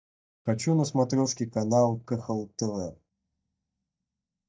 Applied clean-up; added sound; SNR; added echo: neural mask model DeepFilterNet 3.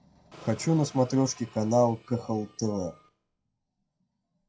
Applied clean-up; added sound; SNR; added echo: classical method WPE with log-MMSE.